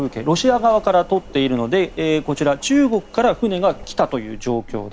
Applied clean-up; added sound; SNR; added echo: none; Engine; 19 dB; none.